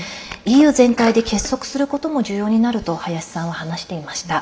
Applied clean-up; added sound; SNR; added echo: none; Sneeze; 15 dB; reverberation time 1.0 s.